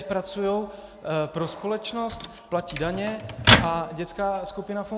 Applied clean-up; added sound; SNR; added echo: none; Microwave oven; -4 dB; none.